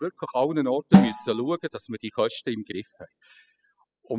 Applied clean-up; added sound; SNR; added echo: classical method spectral subtraction.